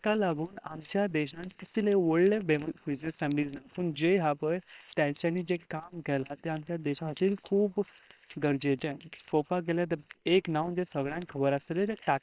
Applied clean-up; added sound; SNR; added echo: neural separator model SepFormer WHAM!.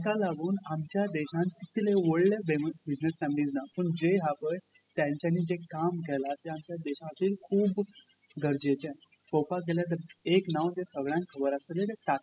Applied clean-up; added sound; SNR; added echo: classical method spectral subtraction.